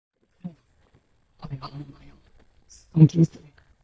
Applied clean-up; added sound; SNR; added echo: neural mask model DeepFilterNet 3.